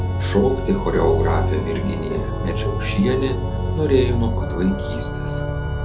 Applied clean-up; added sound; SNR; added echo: none; Organ; 0 dB; none.